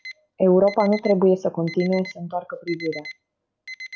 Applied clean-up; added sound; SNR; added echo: none; Alarm; 17 dB; none.